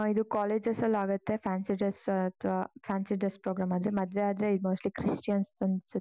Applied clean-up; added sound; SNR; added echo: none; none; none; none.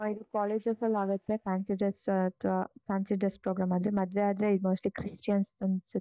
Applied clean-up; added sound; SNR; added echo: neural mask model DeepFilterNet 3.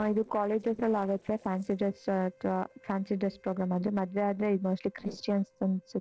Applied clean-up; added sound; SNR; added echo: neural separator model SepFormer DNS4.